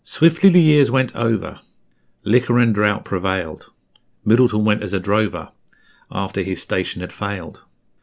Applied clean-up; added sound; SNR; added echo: none; none; none; none.